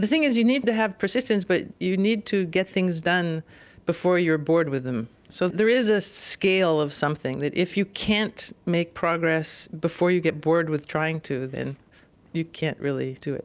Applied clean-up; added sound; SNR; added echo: none; none; none; none.